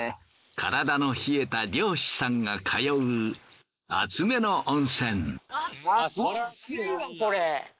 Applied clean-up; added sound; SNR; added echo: neural mask model Resemble Enhance denoiser.